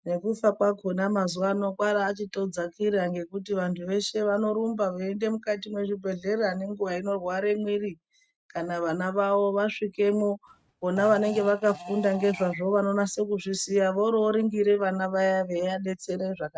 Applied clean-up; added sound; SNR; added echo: neural mask model RNNoise.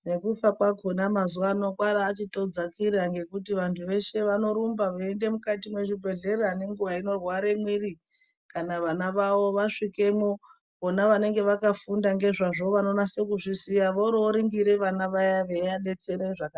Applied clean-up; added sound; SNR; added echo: none; none; none; none.